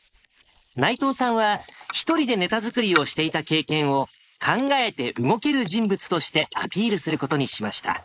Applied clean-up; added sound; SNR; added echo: neural mask model Resemble Enhance denoiser.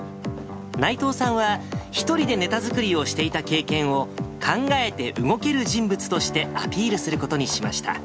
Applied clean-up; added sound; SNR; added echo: none; none; none; none.